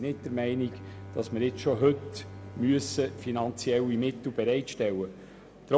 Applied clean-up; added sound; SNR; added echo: none; Bowed string instrument; 17 dB; none.